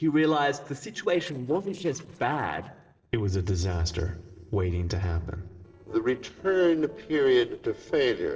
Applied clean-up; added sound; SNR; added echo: neural separator model SepFormer DNS4.